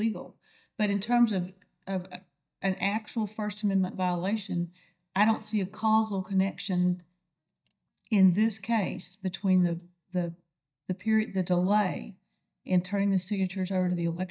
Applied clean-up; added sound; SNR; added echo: neural mask model DeepFilterNet 3.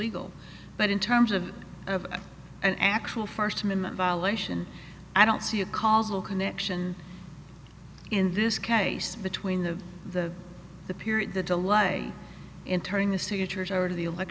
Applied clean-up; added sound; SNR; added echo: none; none; none; none.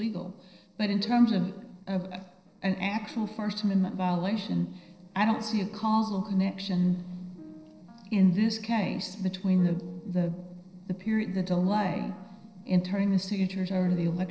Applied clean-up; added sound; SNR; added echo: neural separator model SepFormer DNS4.